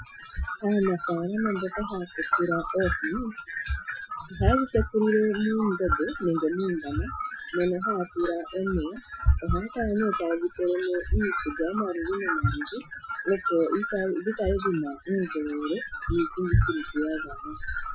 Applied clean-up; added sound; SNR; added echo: classical method Wiener filter.